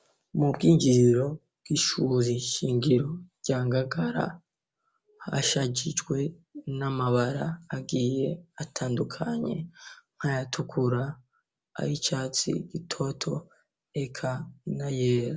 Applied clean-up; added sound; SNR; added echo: none; none; none; none.